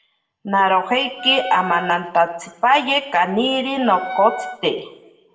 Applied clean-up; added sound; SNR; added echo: none; Wind instrument, woodwind instrument; 11 dB; reverberation time 0.7 s.